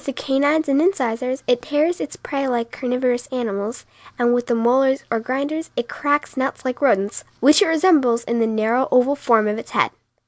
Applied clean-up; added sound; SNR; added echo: none; none; none; none.